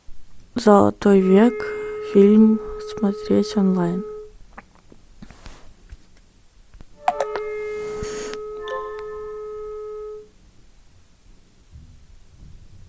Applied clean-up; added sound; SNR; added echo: none; Wind instrument, woodwind instrument; 10 dB; none.